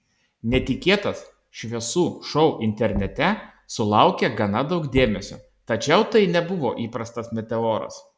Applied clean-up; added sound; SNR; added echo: none; Knock; 16 dB; none.